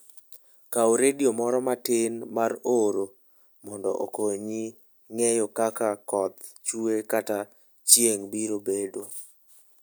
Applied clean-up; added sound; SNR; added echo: none; none; none; none.